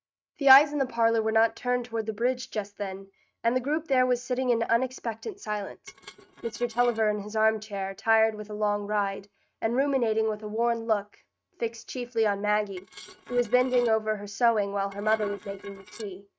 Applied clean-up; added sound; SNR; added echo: neural mask model RNNoise.